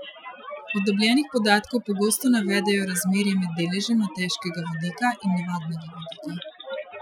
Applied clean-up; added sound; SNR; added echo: classical method Wiener filter.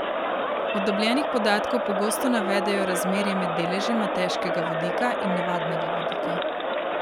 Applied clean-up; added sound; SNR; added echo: none; Crowd; -2 dB; none.